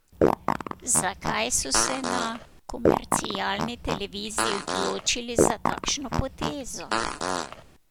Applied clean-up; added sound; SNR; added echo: none; Fart; -2 dB; none.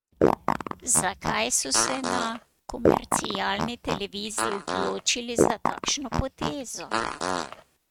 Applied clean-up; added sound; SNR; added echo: neural mask model RNNoise.